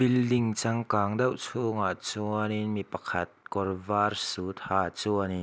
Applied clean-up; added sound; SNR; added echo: none; none; none; none.